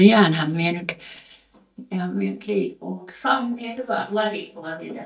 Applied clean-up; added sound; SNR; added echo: neural mask model DeepFilterNet 3.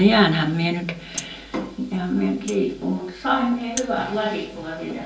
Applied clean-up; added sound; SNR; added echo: none; Rattle (instrument); 19 dB; reverberation time 0.2 s.